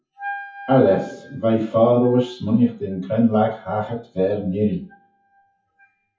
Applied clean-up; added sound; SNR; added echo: classical method WPE with log-MMSE.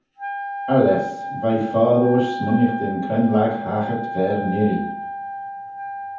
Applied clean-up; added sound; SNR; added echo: none; Wind instrument, woodwind instrument; 8 dB; reverberation time 0.7 s.